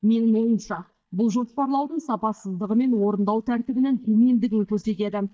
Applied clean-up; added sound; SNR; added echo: neural mask model DeepFilterNet 3.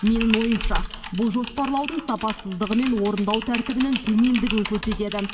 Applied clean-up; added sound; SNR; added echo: none; Typing; 7 dB; reverberation time 2.7 s.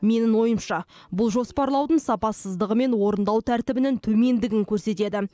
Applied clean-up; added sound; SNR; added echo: none; none; none; none.